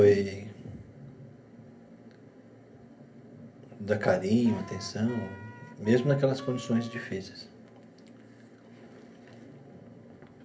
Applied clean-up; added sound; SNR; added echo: none; Wind instrument, woodwind instrument; 17 dB; reverberation time 0.3 s.